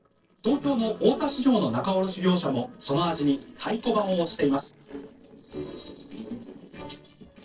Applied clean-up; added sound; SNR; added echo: neural separator model SepFormer DNS4.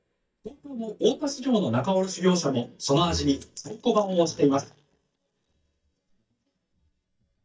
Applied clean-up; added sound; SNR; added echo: neural mask model DeepFilterNet 3.